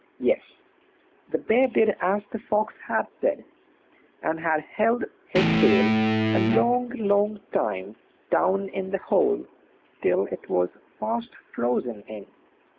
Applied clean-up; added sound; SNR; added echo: none; Guitar; -3 dB; none.